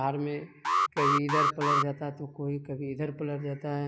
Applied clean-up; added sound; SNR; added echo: none; Alarm; -4 dB; none.